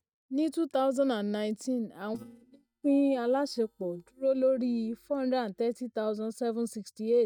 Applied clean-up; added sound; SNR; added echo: neural mask model DeepFilterNet 3.